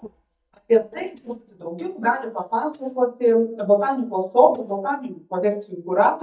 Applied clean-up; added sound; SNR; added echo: neural mask model DeepFilterNet 3.